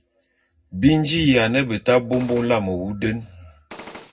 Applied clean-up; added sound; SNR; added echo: none; Gunshot, gunfire; 16 dB; reverberation time 0.3 s.